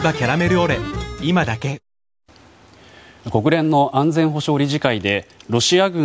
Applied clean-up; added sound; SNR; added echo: none; none; none; none.